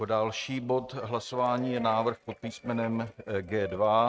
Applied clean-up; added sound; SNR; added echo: neural mask model RNNoise.